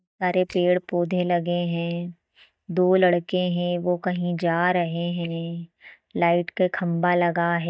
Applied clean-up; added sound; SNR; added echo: neural mask model DeepFilterNet 3.